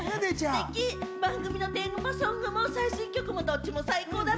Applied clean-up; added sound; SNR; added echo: none; Wind instrument, woodwind instrument; 10 dB; none.